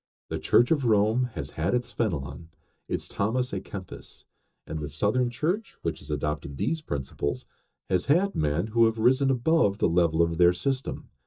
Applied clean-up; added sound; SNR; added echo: neural mask model DeepFilterNet 3.